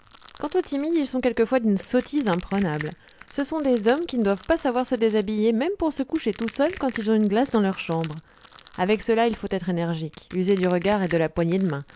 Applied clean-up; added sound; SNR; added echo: none; Crushing; 19 dB; none.